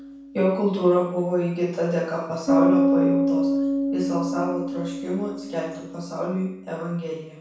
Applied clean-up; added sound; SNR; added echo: none; Bass guitar; 0 dB; reverberation time 0.7 s.